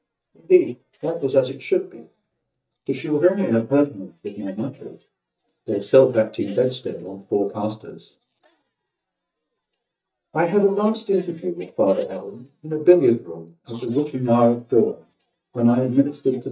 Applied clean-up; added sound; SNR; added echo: neural mask model DeepFilterNet 3.